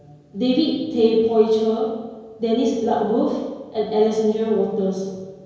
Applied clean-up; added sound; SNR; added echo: none; none; none; reverberation time 1.2 s.